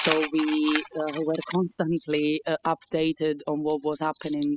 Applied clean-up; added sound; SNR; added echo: classical method spectral subtraction.